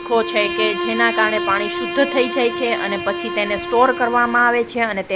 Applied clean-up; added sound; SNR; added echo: none; Bowed string instrument; 6 dB; none.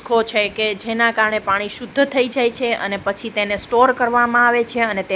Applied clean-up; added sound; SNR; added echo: none; none; none; none.